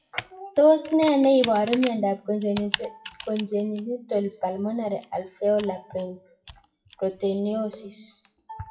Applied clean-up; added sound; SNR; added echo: classical method WPE with log-MMSE.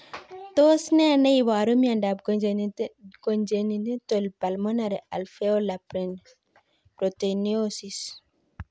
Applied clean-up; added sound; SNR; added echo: none; none; none; none.